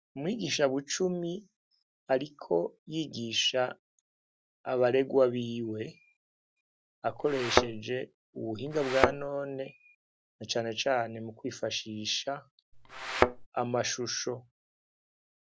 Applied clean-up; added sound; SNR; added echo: none; Thump, thud; -2 dB; none.